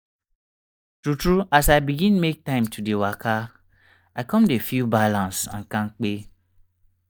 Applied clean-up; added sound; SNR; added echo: neural mask model DeepFilterNet 3.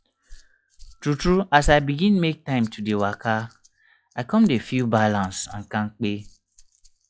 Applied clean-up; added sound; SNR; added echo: classical method log-MMSE.